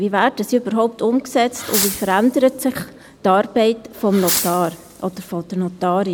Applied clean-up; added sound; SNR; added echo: none; Fireworks; 9 dB; none.